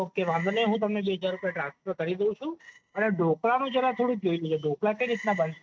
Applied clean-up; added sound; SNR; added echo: neural mask model RNNoise.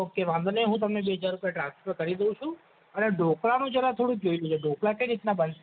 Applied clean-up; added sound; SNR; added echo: none; none; none; none.